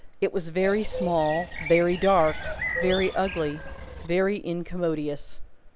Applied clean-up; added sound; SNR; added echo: none; Bird; 8 dB; none.